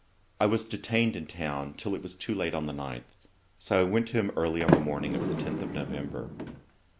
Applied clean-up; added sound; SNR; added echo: none; Sliding door; 0 dB; none.